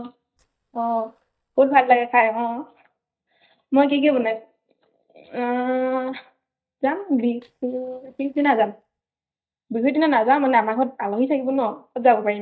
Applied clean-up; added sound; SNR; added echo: neural mask model DeepFilterNet 3.